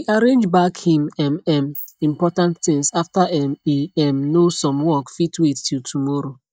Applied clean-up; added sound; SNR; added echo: neural mask model DeepFilterNet 3.